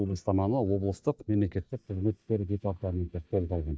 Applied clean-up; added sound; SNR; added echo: neural mask model DeepFilterNet 3.